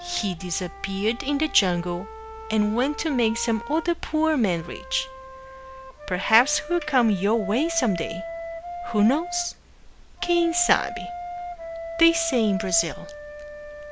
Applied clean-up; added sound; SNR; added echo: none; Wind instrument, woodwind instrument; 11 dB; none.